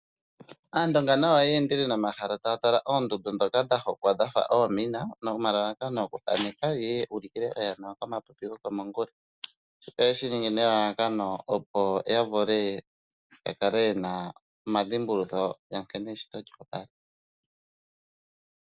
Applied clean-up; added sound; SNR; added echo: none; none; none; none.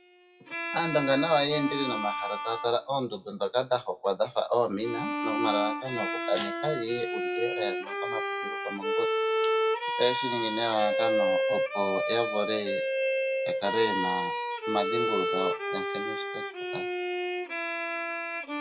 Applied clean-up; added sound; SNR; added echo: classical method WPE with log-MMSE.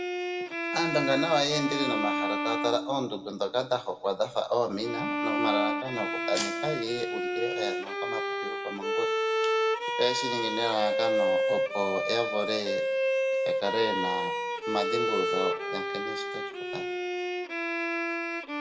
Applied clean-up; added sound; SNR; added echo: none; Bowed string instrument; -1 dB; reverberation time 0.8 s.